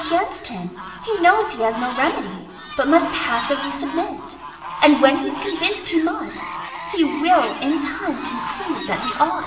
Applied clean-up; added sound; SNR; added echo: none; Fowl; 10 dB; reverberation time 2.5 s.